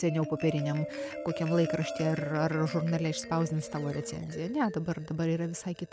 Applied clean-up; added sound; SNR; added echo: none; Marimba, xylophone; 9 dB; none.